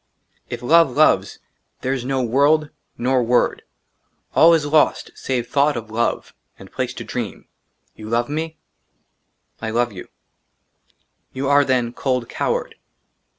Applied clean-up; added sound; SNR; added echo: none; none; none; none.